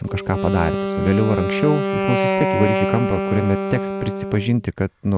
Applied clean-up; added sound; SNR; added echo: none; Wind instrument, woodwind instrument; 2 dB; none.